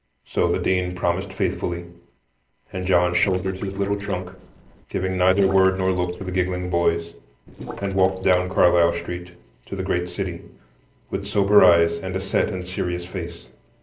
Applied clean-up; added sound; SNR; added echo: neural separator model SepFormer DNS4.